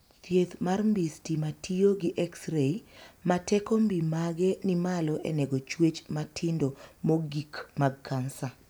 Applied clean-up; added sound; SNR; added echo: none; none; none; none.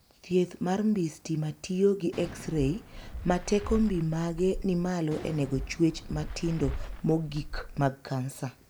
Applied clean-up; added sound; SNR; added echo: none; Fireworks; 9 dB; none.